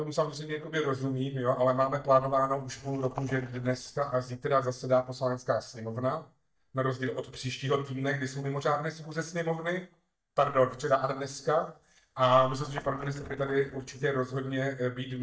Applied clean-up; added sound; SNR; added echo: neural mask model DeepFilterNet 3.